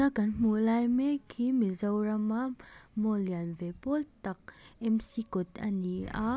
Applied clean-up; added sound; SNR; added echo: none; none; none; none.